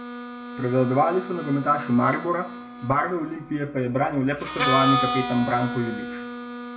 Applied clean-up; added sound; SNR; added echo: none; Harmonica; 6 dB; reverberation time 0.7 s.